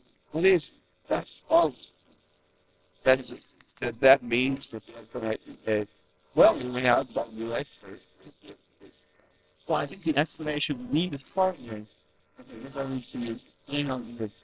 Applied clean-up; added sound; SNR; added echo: neural separator model SepFormer WHAMR!.